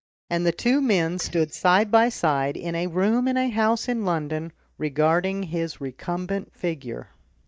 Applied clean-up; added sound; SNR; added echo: neural mask model DeepFilterNet 3.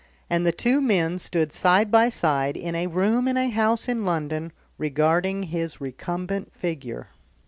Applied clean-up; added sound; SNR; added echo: none; none; none; none.